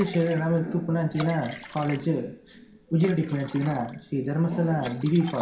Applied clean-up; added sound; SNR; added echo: none; Liquid; 15 dB; reverberation time 0.5 s.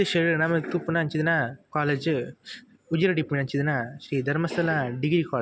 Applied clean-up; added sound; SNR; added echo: none; none; none; none.